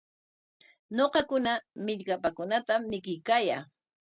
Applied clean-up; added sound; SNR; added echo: none; none; none; none.